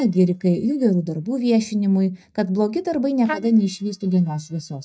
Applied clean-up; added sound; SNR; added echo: neural mask model DeepFilterNet 3.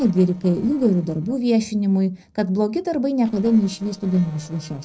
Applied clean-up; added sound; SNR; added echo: neural separator model SepFormer DNS4.